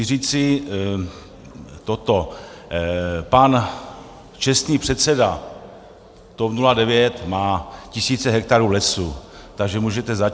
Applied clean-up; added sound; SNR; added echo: none; none; none; none.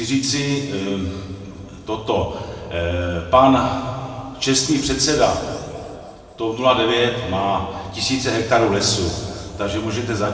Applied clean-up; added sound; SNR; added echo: none; none; none; reverberation time 2.0 s.